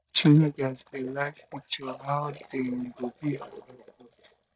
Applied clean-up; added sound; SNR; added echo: neural mask model DeepFilterNet 3.